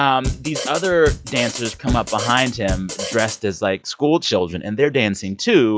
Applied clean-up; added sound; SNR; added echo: classical method log-MMSE.